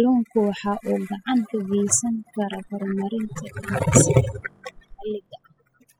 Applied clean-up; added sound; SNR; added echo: classical method spectral subtraction.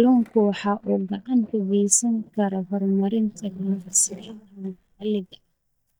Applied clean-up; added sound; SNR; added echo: neural mask model DeepFilterNet 3.